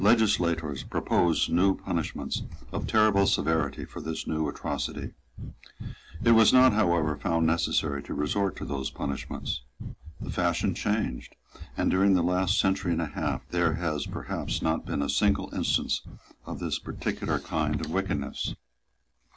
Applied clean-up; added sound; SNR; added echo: none; Breathing; 12 dB; none.